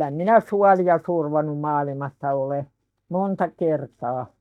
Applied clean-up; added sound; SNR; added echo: neural mask model DeepFilterNet 3.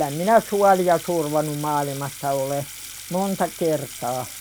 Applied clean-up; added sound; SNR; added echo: none; Sink (filling or washing) / Water tap, faucet; 15 dB; none.